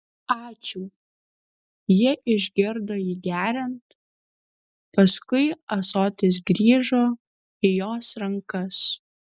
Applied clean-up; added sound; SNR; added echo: neural mask model Resemble Enhance denoiser.